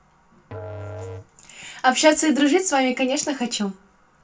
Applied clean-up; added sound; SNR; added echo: none; Musical instrument; 16 dB; reverberation time 0.2 s.